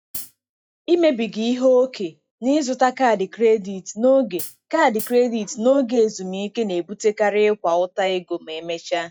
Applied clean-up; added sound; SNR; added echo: classical method log-MMSE.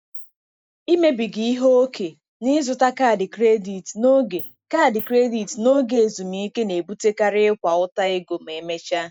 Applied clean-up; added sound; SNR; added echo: neural mask model Resemble Enhance denoiser.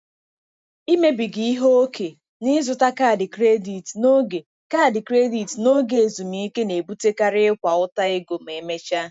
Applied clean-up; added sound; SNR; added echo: none; none; none; none.